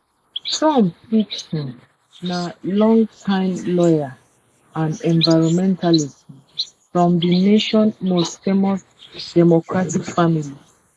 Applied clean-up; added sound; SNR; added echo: neural mask model Resemble Enhance denoiser.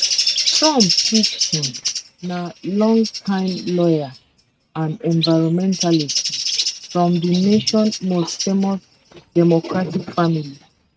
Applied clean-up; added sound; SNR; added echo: neural mask model RNNoise.